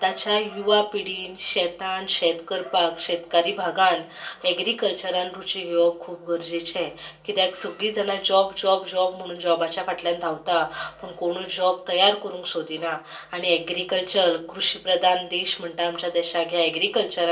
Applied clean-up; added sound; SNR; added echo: none; none; none; reverberation time 0.2 s.